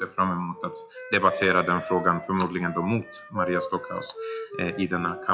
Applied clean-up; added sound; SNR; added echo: classical method WPE with log-MMSE.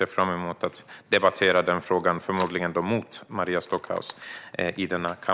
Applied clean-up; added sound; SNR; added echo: none; none; none; none.